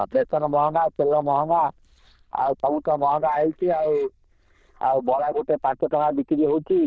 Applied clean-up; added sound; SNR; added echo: neural diffusion model UNIVERSE++.